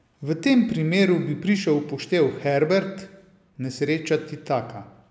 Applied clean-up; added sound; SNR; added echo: none; none; none; none.